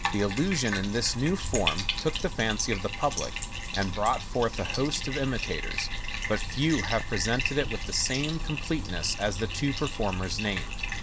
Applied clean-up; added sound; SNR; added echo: none; Bathtub (filling or washing); 3 dB; none.